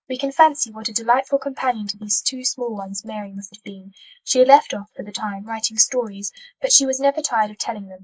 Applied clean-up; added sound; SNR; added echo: neural mask model Resemble Enhance denoiser.